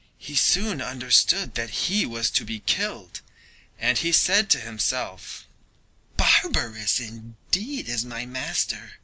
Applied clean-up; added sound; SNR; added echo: none; none; none; none.